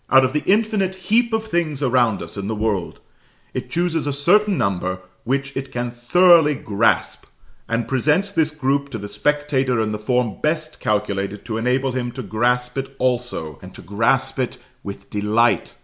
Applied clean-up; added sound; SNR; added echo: none; none; none; none.